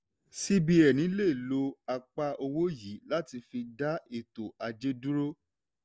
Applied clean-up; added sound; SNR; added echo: none; none; none; none.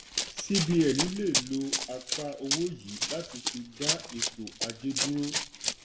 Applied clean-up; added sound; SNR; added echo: none; Run; 1 dB; reverberation time 0.6 s.